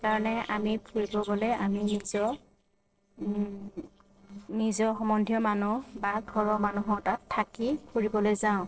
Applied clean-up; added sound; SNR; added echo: neural separator model SepFormer DNS4.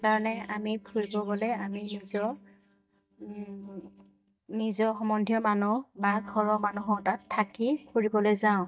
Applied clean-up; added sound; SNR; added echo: neural mask model DeepFilterNet 3.